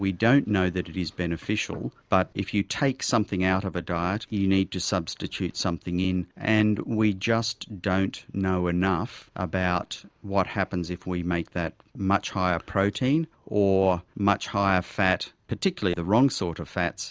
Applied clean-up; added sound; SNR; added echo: none; none; none; none.